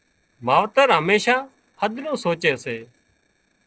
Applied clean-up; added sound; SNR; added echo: neural separator model SepFormer DNS4.